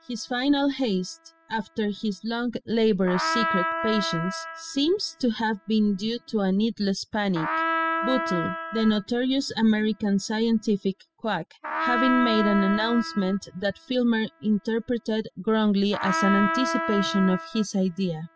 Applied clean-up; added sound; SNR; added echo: classical method spectral subtraction.